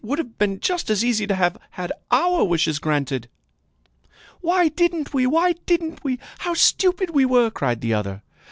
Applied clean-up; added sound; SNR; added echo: none; none; none; none.